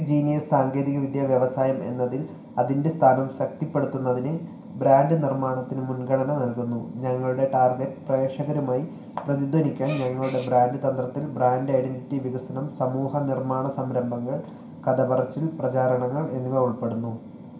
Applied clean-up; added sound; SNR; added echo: none; Gasp; 17 dB; reverberation time 0.5 s.